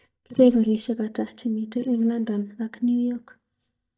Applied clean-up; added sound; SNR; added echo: neural mask model DeepFilterNet 3.